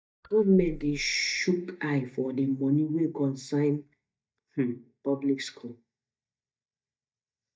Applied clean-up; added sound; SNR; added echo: neural mask model DeepFilterNet 3.